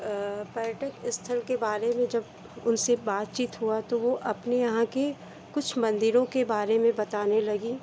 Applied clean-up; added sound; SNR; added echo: none; none; none; none.